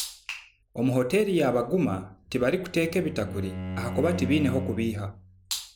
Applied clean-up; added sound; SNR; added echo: none; Bowed string instrument; 7 dB; none.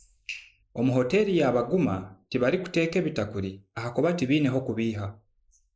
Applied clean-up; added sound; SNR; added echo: neural mask model Resemble Enhance denoiser.